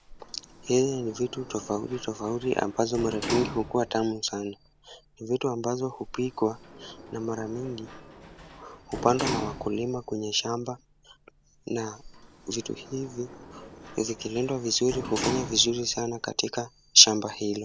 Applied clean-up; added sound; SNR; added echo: none; Sliding door; 12 dB; none.